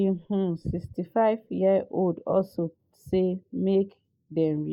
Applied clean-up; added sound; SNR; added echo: neural mask model Resemble Enhance denoiser.